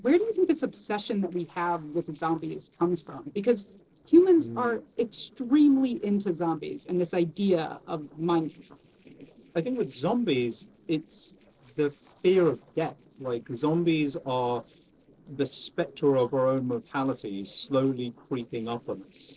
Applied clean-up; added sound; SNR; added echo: neural separator model SepFormer DNS4.